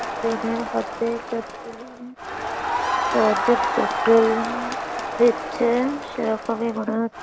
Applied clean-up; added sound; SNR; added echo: none; Crowd; 4 dB; none.